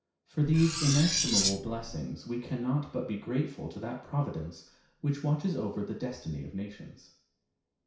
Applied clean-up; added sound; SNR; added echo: none; Cutlery, silverware; 0 dB; reverberation time 0.6 s.